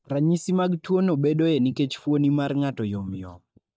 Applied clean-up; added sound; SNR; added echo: neural mask model DeepFilterNet 3.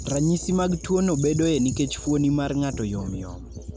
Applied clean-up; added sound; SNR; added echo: none; Rattle + Musical instrument; 13 dB; none.